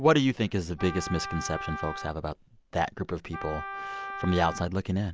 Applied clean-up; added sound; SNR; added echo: none; Wind instrument, woodwind instrument; 11 dB; none.